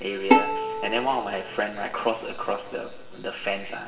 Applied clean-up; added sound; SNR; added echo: none; Bowed string instrument; -2 dB; reverberation time 2.4 s.